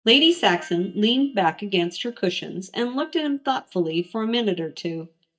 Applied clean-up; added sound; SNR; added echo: neural mask model DeepFilterNet 3.